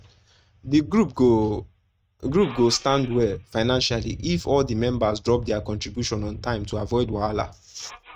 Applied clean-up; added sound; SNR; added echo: neural mask model RNNoise.